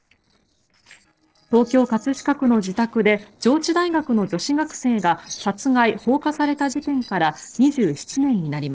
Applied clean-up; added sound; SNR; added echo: neural separator model SepFormer DNS4.